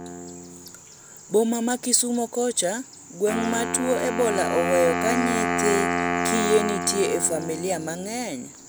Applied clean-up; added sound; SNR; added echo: none; Wind instrument, woodwind instrument; 4 dB; none.